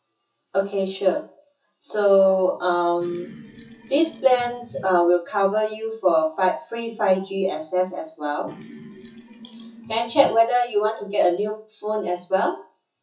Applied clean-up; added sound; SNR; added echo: classical method WPE with log-MMSE.